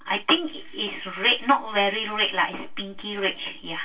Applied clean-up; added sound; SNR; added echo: none; none; none; reverberation time 0.2 s.